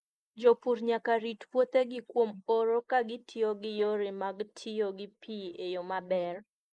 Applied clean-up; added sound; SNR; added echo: neural mask model Resemble Enhance denoiser.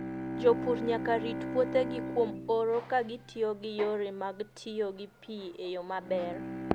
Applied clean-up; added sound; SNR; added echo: none; Bowed string instrument; 8 dB; none.